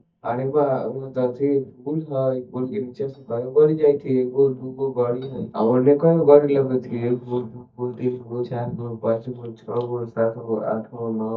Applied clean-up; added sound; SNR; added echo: neural mask model DeepFilterNet 3.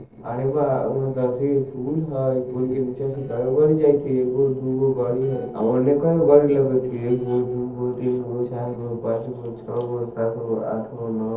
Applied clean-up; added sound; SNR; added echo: neural separator model SepFormer DNS4.